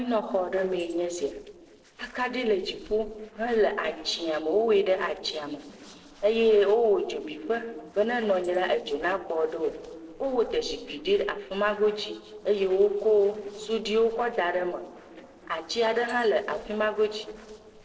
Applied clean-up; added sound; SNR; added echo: neural separator model SepFormer DNS4.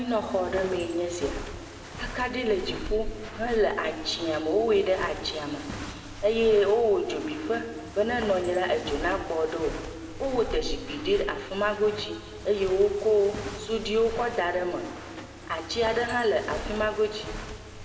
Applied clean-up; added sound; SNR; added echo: none; Walk, footsteps; 11 dB; reverberation time 2.0 s.